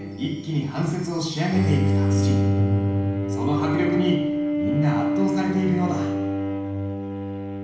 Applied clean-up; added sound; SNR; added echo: none; Bowed string instrument; -2 dB; reverberation time 0.9 s.